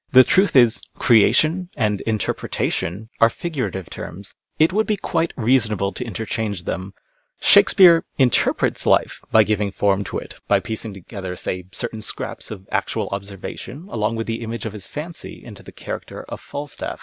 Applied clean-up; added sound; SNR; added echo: none; none; none; none.